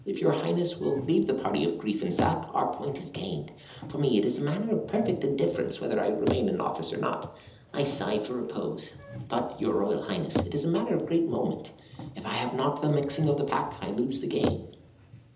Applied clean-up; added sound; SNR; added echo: none; Bicycle; 11 dB; reverberation time 1.2 s.